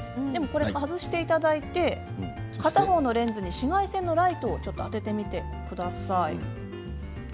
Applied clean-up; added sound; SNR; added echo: none; none; none; none.